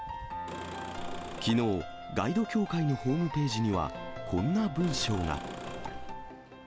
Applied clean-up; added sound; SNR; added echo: none; Engine / Car; 12 dB; none.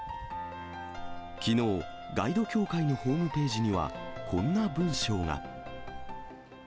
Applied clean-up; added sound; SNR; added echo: none; none; none; none.